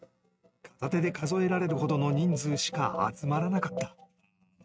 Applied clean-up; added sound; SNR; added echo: neural mask model RNNoise.